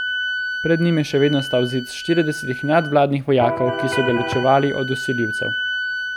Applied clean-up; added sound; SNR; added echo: none; Wind instrument, woodwind instrument + Electric guitar; 6 dB; none.